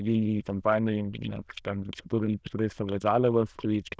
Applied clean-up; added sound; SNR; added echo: neural diffusion model UNIVERSE++.